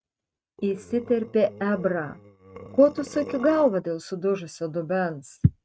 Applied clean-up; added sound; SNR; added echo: neural mask model RNNoise.